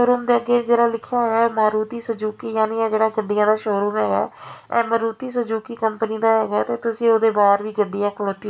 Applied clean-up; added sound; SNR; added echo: none; none; none; none.